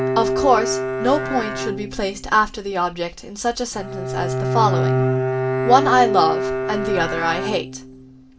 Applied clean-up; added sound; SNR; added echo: none; Bowed string instrument; 2 dB; reverberation time 0.2 s.